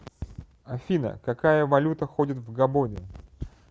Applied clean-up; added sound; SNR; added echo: none; none; none; none.